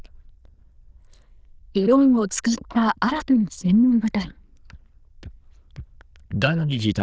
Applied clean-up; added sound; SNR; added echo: neural diffusion model UNIVERSE++.